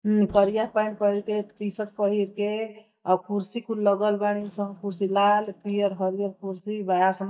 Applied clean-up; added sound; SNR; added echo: neural mask model DeepFilterNet 3.